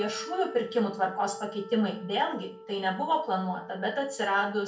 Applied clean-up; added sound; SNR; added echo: none; Wind instrument, woodwind instrument; 15 dB; reverberation time 0.4 s.